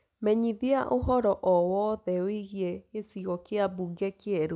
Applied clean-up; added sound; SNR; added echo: none; none; none; none.